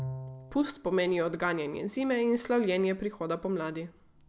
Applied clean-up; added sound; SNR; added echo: none; Bowed string instrument; 16 dB; none.